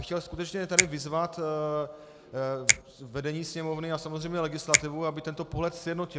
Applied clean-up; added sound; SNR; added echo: none; Finger snapping; 1 dB; none.